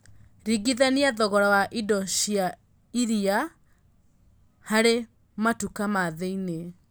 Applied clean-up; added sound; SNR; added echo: none; none; none; none.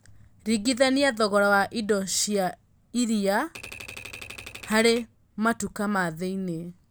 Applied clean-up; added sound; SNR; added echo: none; Typewriter; 15 dB; none.